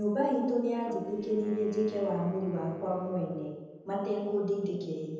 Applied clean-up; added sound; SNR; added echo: neural separator model SepFormer DNS4.